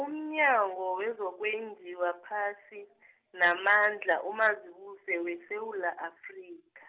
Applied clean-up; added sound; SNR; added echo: none; none; none; none.